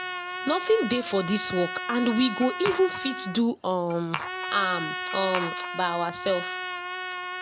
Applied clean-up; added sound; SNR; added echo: none; Glass + Trumpet; 6 dB; none.